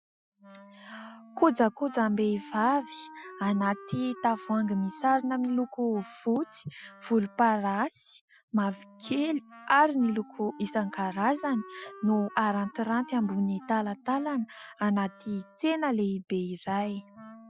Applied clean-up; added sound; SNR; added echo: classical method Wiener filter.